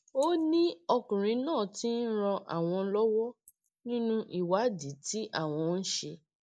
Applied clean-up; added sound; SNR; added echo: neural mask model Resemble Enhance denoiser.